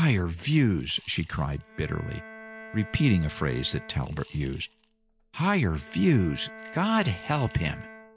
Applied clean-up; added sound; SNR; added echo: none; Coin (dropping) / Glass + Bowed string instrument; 19 dB; none.